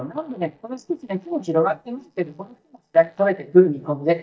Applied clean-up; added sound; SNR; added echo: neural mask model DeepFilterNet 3.